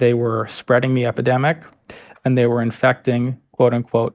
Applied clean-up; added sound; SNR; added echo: neural mask model DeepFilterNet 3.